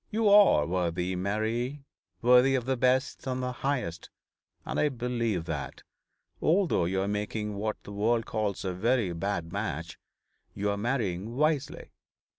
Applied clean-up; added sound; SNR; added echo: none; none; none; none.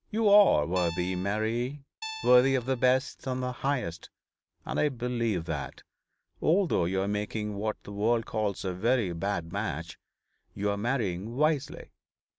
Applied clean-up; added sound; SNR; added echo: none; Guitar; 14 dB; none.